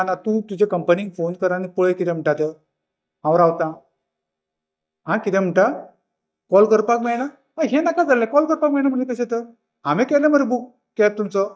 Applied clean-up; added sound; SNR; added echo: neural mask model DeepFilterNet 3.